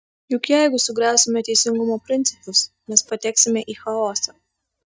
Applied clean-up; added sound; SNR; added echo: neural mask model DeepFilterNet 3.